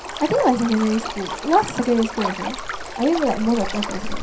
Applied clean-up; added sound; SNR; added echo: none; Stream; 7 dB; reverberation time 0.3 s.